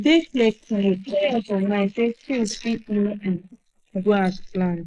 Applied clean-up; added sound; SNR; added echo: neural mask model Resemble Enhance denoiser.